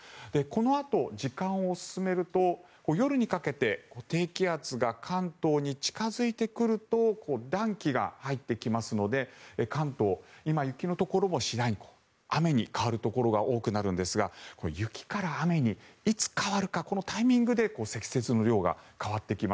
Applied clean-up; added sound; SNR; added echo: none; none; none; none.